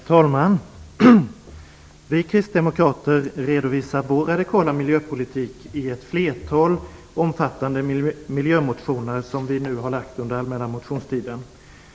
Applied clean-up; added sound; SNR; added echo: none; none; none; none.